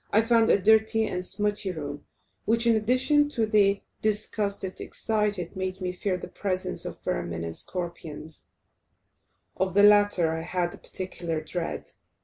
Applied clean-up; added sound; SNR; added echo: none; none; none; none.